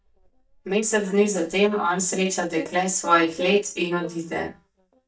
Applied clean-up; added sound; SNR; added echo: neural mask model DeepFilterNet 3.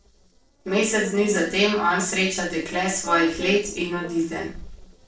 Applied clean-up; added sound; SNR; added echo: neural separator model SepFormer DNS4.